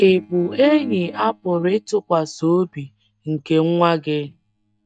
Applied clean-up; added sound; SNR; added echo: neural mask model DeepFilterNet 3.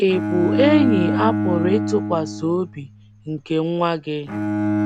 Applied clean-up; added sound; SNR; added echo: none; Bowed string instrument; 2 dB; none.